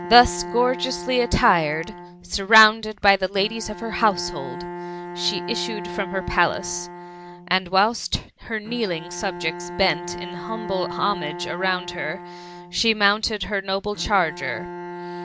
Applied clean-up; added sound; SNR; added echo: none; Bowed string instrument; 11 dB; none.